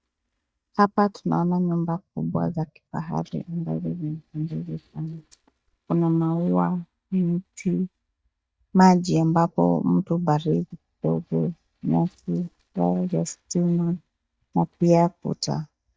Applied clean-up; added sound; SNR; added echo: neural mask model DeepFilterNet 3.